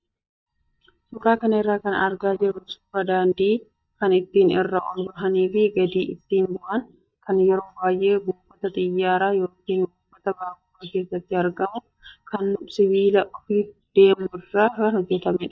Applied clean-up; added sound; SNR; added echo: neural mask model DeepFilterNet 3.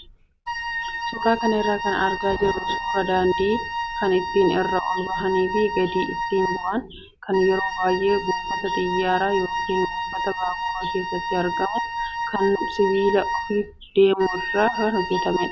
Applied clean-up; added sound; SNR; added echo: none; Wind instrument, woodwind instrument; 4 dB; none.